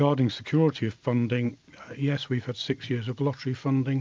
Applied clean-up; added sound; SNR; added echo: none; none; none; none.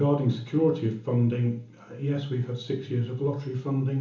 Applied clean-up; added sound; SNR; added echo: none; none; none; reverberation time 0.8 s.